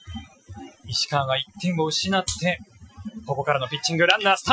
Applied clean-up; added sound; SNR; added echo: classical method Wiener filter.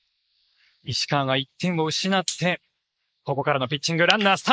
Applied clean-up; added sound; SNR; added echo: neural mask model Resemble Enhance denoiser.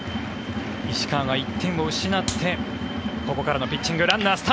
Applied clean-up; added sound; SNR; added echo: none; Clapping; 11 dB; none.